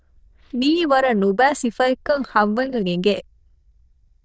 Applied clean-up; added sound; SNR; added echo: neural diffusion model UNIVERSE++.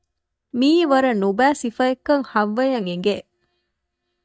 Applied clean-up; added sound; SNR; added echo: neural mask model DeepFilterNet 3.